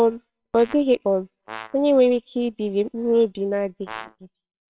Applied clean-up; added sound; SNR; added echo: neural separator model SepFormer WHAMR!.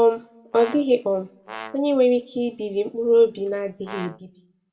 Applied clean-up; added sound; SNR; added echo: none; Brass instrument; 17 dB; reverberation time 0.4 s.